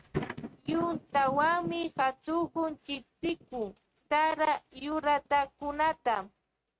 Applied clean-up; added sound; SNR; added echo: neural mask model RNNoise.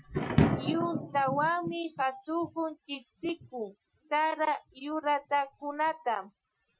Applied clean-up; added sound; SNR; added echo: classical method Wiener filter.